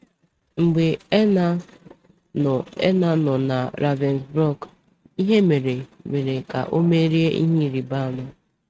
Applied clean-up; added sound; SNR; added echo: neural mask model RNNoise.